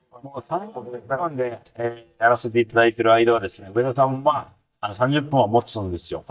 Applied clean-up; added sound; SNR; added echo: neural mask model DeepFilterNet 3.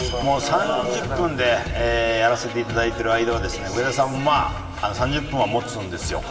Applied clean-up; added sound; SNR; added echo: none; Wind instrument, woodwind instrument; 18 dB; reverberation time 2.4 s.